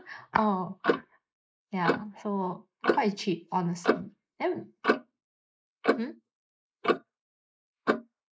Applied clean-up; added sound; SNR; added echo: neural mask model Resemble Enhance denoiser.